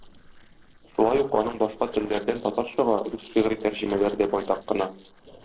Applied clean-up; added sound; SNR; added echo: neural separator model SepFormer DNS4.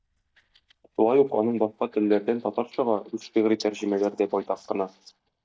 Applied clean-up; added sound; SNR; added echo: neural mask model DeepFilterNet 3.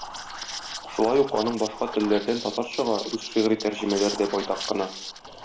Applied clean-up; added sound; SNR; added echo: none; Liquid; 10 dB; reverberation time 0.7 s.